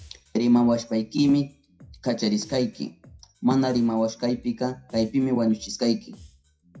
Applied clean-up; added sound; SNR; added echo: classical method WPE with log-MMSE.